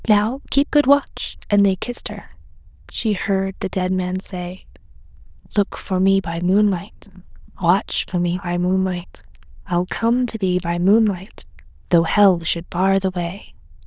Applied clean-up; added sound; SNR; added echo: neural diffusion model UNIVERSE++.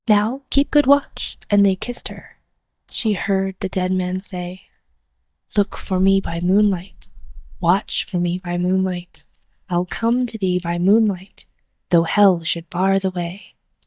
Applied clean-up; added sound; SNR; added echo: neural mask model DeepFilterNet 3.